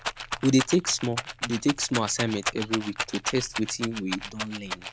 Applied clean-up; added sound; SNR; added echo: none; Rattle; 6 dB; none.